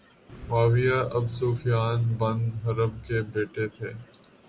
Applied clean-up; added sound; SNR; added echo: none; Car; 18 dB; none.